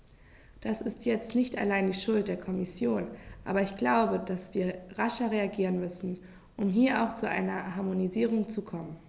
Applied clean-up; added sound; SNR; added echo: none; none; none; none.